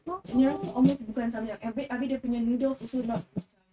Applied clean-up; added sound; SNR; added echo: neural mask model RNNoise.